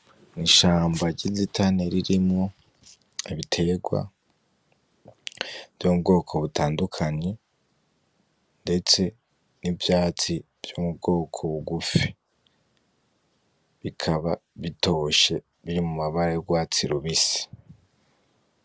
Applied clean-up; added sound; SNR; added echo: none; none; none; none.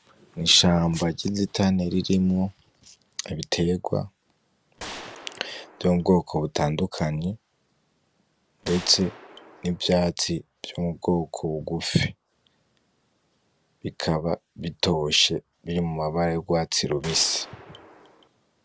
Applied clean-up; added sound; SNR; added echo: none; Gunshot, gunfire; 15 dB; none.